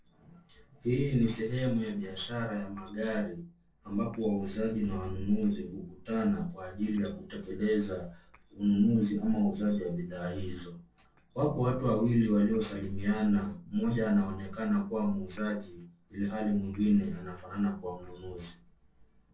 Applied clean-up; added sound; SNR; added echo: neural separator model SepFormer DNS4.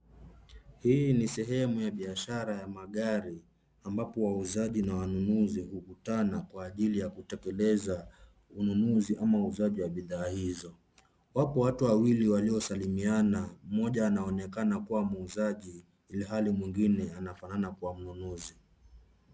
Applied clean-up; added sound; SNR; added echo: none; none; none; none.